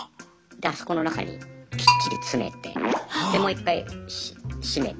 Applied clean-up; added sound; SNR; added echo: none; Bell; 1 dB; none.